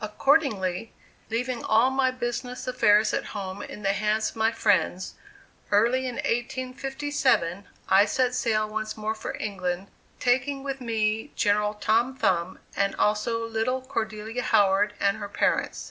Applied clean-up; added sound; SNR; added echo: none; none; none; none.